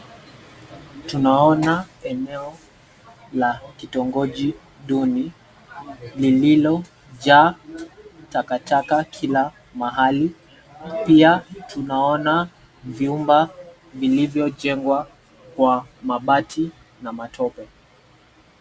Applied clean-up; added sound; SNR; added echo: none; none; none; none.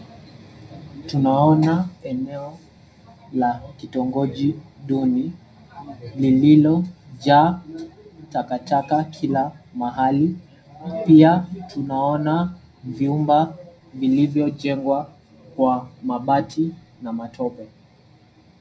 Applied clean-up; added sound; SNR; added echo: none; none; none; reverberation time 0.4 s.